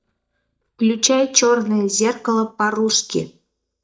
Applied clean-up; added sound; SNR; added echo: neural mask model DeepFilterNet 3.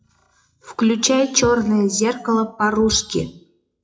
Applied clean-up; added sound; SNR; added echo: classical method WPE with log-MMSE.